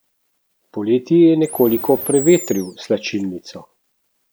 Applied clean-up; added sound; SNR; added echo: none; Animal; 12 dB; none.